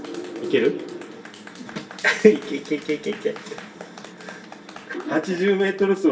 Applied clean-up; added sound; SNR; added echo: none; Clapping; 20 dB; reverberation time 2.1 s.